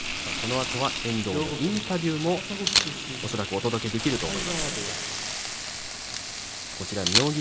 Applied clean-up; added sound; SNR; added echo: none; Frying (food) + Camera; 0 dB; none.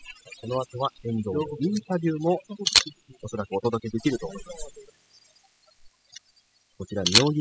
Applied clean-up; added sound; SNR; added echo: classical method spectral subtraction.